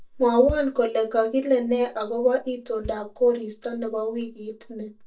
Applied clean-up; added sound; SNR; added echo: neural mask model DeepFilterNet 3.